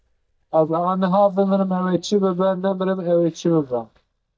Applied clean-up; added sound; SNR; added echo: neural mask model DeepFilterNet 3.